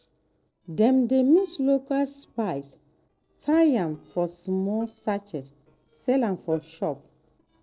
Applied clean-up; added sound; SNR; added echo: neural separator model SepFormer DNS4.